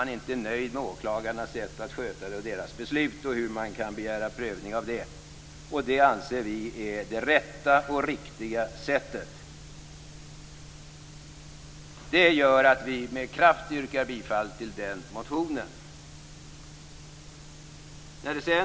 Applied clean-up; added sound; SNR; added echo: none; none; none; none.